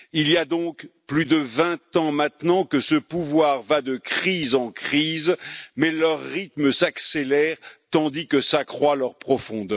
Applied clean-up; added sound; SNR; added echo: none; none; none; none.